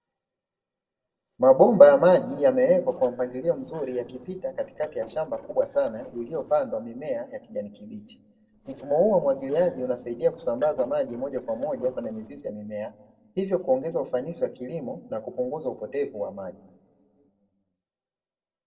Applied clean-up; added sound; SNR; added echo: neural separator model SepFormer DNS4.